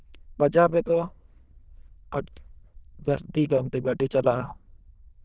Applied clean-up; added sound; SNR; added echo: neural diffusion model UNIVERSE++.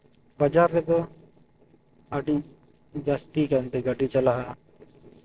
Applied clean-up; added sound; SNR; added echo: neural separator model SepFormer DNS4.